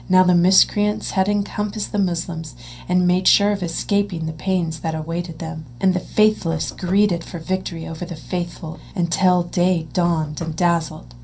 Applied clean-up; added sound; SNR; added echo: none; Knock / Wood; 19 dB; reverberation time 0.3 s.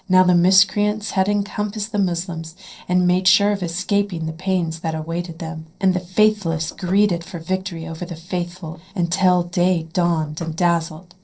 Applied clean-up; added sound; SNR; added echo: neural separator model SepFormer DNS4.